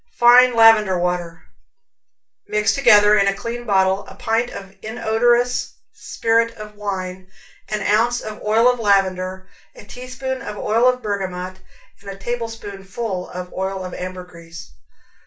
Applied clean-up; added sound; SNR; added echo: none; none; none; reverberation time 0.3 s.